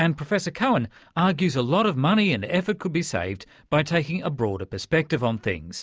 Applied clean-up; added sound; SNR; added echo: none; none; none; none.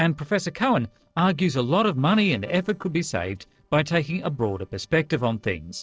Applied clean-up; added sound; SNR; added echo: neural separator model SepFormer DNS4.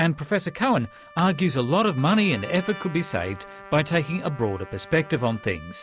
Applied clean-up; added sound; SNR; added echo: none; Trumpet + Trumpet; 19 dB; none.